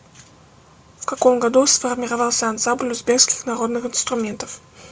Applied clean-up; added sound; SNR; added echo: none; none; none; none.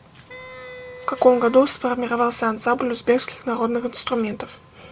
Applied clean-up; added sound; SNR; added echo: none; Wind instrument, woodwind instrument; 19 dB; none.